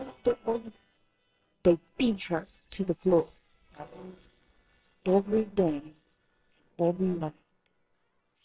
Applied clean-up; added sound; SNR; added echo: neural separator model SepFormer WHAMR!.